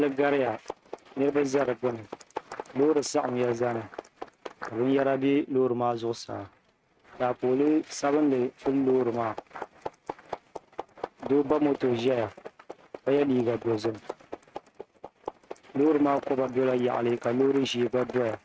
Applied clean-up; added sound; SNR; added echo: neural mask model RNNoise.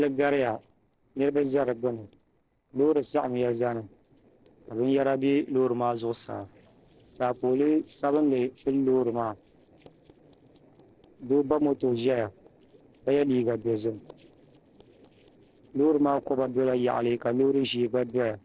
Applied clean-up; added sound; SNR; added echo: neural separator model SepFormer DNS4.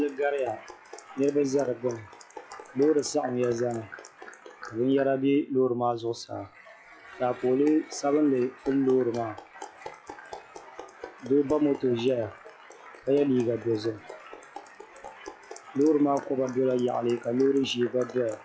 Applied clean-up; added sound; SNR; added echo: classical method log-MMSE.